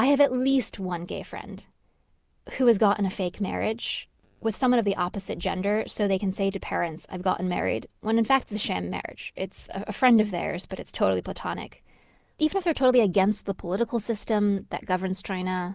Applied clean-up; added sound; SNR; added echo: none; none; none; none.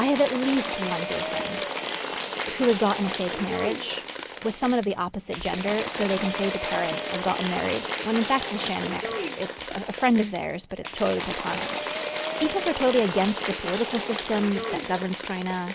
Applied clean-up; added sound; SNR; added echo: none; Applause / Crowd / Cheering; 5 dB; none.